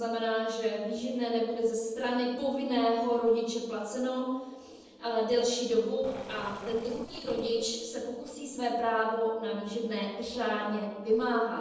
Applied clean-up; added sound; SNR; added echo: neural separator model SepFormer DNS4.